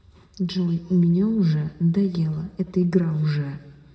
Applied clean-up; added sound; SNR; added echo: none; none; none; reverberation time 1.3 s.